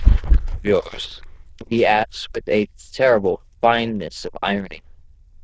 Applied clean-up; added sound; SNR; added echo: neural diffusion model UNIVERSE++.